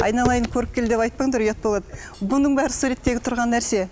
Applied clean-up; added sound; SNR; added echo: none; Tap; 12 dB; none.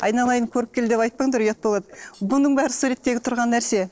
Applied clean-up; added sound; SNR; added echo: neural separator model SepFormer DNS4.